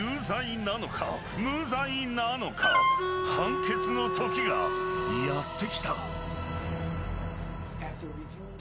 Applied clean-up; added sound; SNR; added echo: none; Wind instrument, woodwind instrument; -3 dB; none.